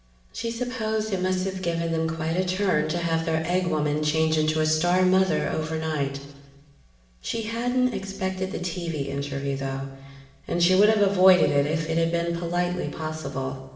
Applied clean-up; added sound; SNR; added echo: none; none; none; reverberation time 1.1 s.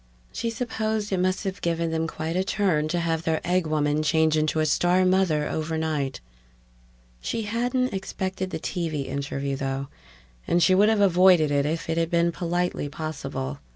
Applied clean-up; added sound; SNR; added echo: none; none; none; none.